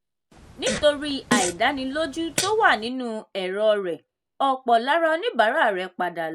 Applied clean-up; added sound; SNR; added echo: none; Fart; 7 dB; none.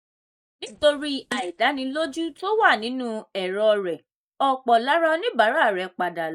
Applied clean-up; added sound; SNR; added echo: neural mask model DeepFilterNet 3.